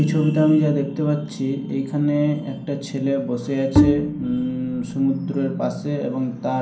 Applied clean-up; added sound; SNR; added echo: none; Bowed string instrument; -1 dB; reverberation time 0.6 s.